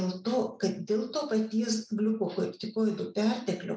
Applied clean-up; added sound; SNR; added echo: none; none; none; none.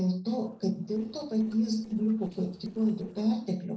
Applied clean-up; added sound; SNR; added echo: neural separator model SepFormer DNS4.